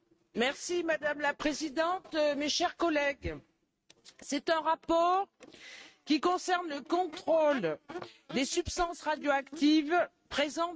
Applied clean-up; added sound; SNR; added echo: neural mask model RNNoise.